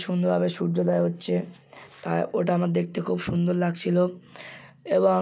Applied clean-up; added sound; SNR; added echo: none; none; none; none.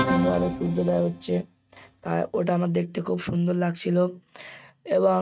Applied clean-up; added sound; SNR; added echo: neural mask model RNNoise.